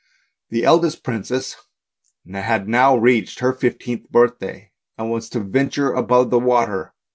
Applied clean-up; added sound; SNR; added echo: none; none; none; none.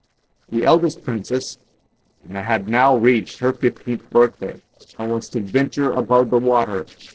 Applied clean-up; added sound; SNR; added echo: neural separator model SepFormer DNS4.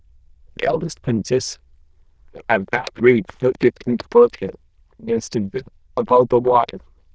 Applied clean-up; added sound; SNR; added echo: neural diffusion model UNIVERSE++.